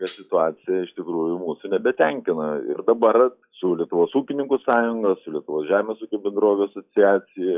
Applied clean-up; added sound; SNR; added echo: classical method log-MMSE.